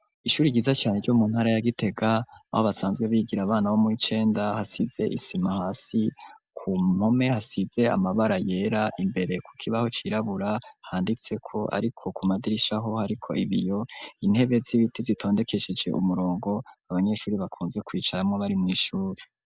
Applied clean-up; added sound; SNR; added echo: none; none; none; none.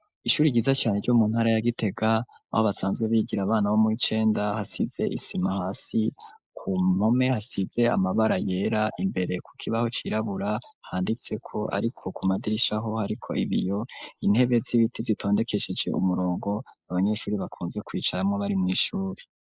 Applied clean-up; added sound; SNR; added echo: neural mask model Resemble Enhance denoiser.